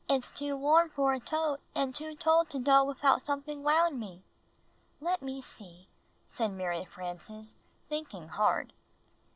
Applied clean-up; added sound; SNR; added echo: none; none; none; none.